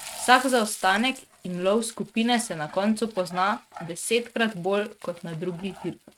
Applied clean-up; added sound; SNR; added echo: neural mask model RNNoise.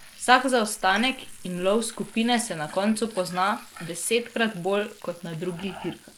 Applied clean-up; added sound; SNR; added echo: neural mask model Resemble Enhance denoiser.